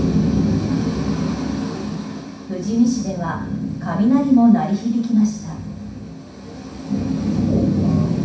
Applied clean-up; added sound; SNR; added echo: none; none; none; reverberation time 0.6 s.